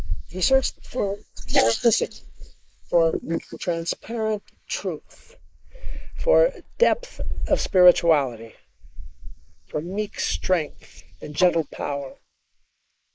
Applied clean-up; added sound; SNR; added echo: neural mask model Resemble Enhance denoiser.